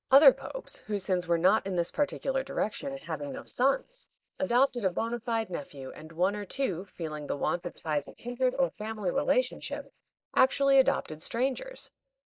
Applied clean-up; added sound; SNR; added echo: neural mask model Resemble Enhance denoiser.